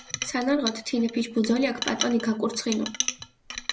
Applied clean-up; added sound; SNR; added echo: none; Chink, clink; 8 dB; none.